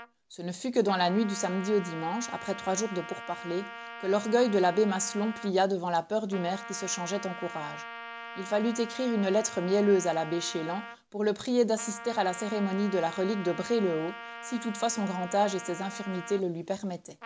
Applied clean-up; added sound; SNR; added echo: none; Trumpet; 13 dB; none.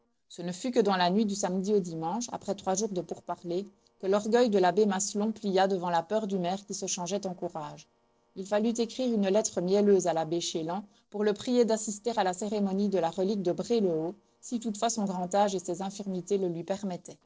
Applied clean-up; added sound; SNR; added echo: neural separator model SepFormer DNS4.